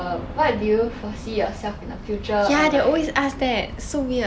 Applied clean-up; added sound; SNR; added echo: none; none; none; none.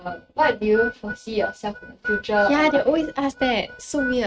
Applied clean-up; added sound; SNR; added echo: neural mask model RNNoise.